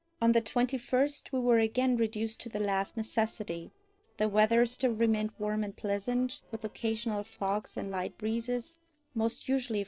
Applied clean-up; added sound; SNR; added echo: neural separator model SepFormer DNS4.